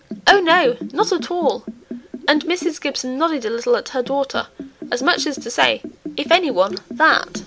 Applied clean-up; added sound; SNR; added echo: none; Liquid; 14 dB; none.